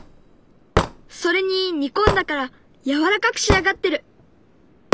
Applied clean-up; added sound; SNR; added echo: none; Hammer / Wood; 3 dB; none.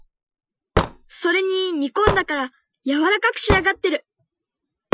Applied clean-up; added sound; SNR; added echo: classical method Wiener filter.